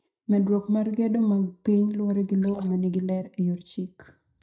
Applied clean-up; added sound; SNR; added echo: neural mask model DeepFilterNet 3.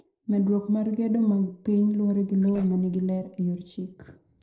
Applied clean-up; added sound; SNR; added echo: neural separator model SepFormer DNS4.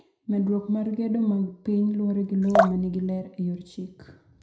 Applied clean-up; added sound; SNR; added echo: none; Drip; 2 dB; reverberation time 0.4 s.